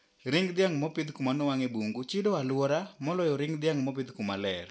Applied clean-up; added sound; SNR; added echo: none; none; none; none.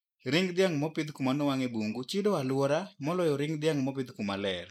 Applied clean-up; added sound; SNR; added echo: neural mask model Resemble Enhance denoiser.